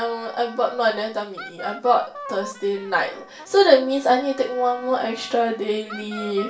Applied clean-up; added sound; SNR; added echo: none; Wind instrument, woodwind instrument; 17 dB; reverberation time 0.3 s.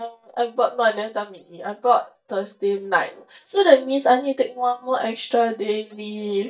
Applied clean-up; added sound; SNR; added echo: neural mask model DeepFilterNet 3.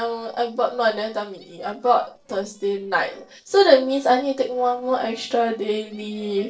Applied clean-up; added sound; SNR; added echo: neural separator model SepFormer DNS4.